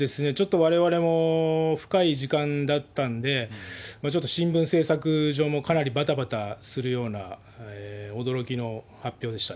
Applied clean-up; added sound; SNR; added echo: none; none; none; none.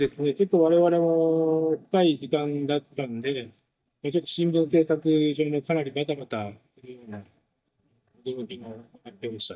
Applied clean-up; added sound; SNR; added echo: neural mask model DeepFilterNet 3.